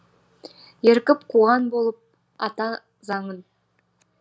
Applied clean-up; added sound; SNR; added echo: none; none; none; none.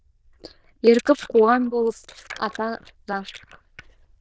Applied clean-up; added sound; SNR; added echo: neural diffusion model UNIVERSE++.